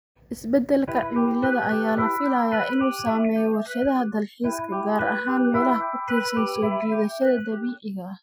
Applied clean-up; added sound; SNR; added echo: classical method Wiener filter.